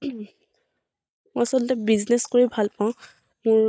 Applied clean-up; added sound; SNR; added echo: neural mask model DeepFilterNet 3.